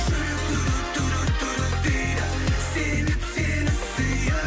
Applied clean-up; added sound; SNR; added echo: none; Brass instrument; 19 dB; none.